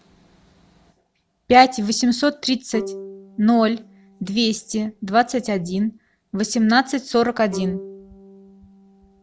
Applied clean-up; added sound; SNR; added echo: none; Bowed string instrument; 18 dB; none.